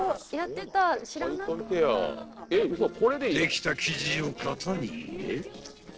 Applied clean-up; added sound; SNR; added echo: neural separator model SepFormer DNS4.